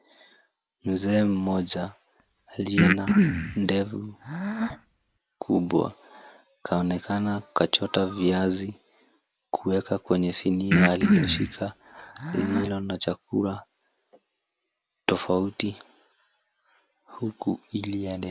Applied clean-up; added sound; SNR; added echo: none; Breathing; -2 dB; none.